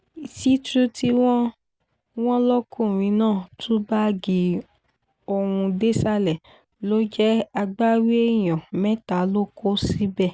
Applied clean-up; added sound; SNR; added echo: none; none; none; none.